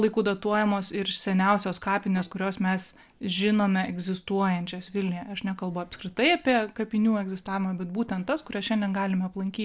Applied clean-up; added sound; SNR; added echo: neural separator model SepFormer DNS4.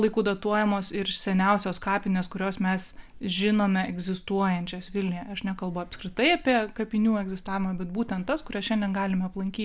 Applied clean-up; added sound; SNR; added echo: none; none; none; none.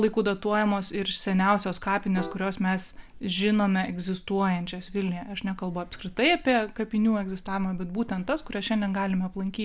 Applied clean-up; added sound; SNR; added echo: none; Piano; 19 dB; none.